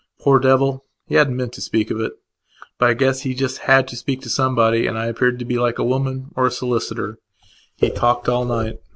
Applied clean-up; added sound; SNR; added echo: none; none; none; none.